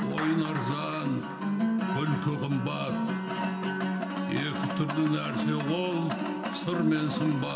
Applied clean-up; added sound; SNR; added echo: none; Clapping; 20 dB; reverberation time 0.7 s.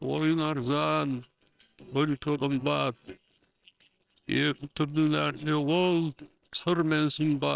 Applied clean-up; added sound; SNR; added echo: neural separator model SepFormer WHAMR!.